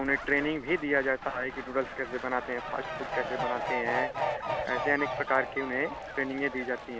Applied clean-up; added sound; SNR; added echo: none; Fowl; 5 dB; none.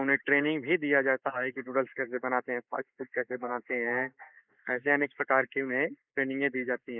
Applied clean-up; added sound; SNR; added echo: neural mask model Resemble Enhance denoiser.